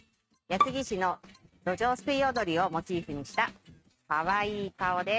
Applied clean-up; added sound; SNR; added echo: neural mask model RNNoise.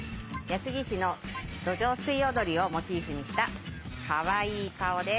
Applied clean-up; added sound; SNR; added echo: none; none; none; none.